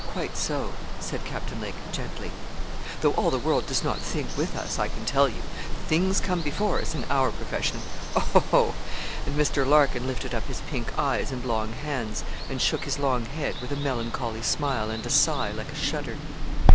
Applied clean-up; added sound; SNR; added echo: none; Water; -2 dB; none.